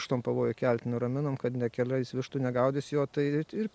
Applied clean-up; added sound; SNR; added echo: none; none; none; none.